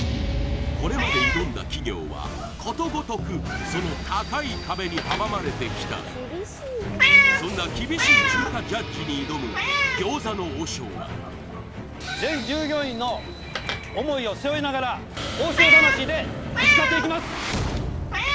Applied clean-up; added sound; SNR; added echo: none; Meow; -1 dB; none.